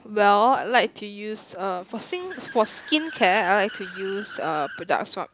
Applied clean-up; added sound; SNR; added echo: none; Accelerating, revving, vroom / Car; 18 dB; none.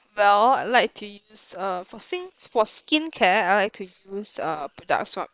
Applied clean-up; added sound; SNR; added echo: neural separator model SepFormer WHAM!.